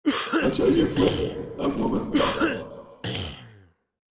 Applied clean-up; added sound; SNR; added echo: none; Cough; 3 dB; reverberation time 1.6 s.